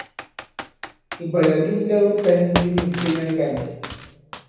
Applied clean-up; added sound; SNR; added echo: none; Computer keyboard; 10 dB; reverberation time 1.1 s.